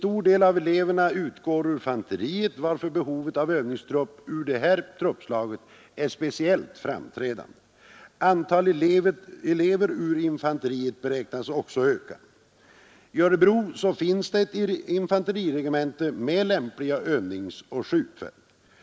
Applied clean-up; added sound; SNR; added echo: none; none; none; none.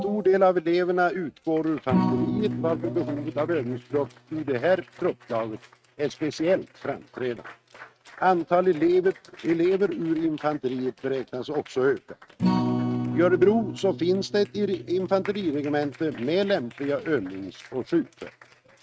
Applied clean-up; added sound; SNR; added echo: neural mask model RNNoise.